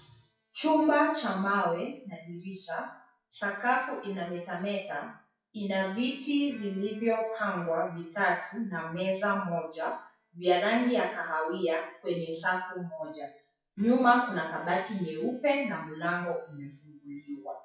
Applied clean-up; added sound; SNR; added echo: classical method WPE with log-MMSE.